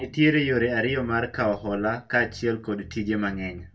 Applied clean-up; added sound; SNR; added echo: none; Bass guitar; 19 dB; reverberation time 0.2 s.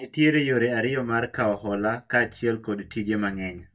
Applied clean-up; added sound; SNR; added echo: neural mask model DeepFilterNet 3.